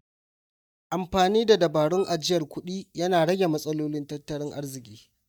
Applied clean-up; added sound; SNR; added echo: neural mask model DeepFilterNet 3.